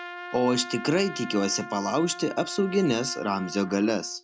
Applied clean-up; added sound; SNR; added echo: none; Trumpet; 13 dB; none.